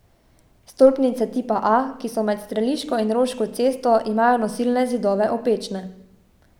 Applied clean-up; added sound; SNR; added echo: none; none; none; none.